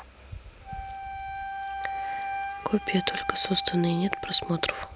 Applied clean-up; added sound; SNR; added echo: none; Wind instrument, woodwind instrument; 5 dB; none.